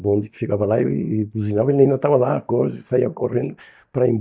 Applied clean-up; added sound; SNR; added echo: neural mask model DeepFilterNet 3.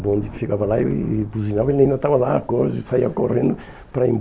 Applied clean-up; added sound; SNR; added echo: none; Rain / Thunderstorm; 19 dB; none.